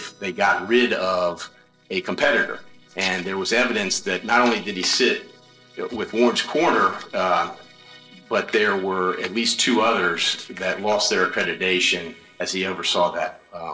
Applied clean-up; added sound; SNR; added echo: neural separator model SepFormer DNS4.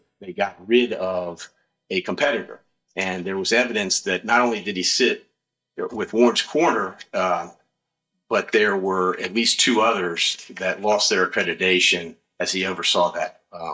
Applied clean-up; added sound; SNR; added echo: neural mask model DeepFilterNet 3.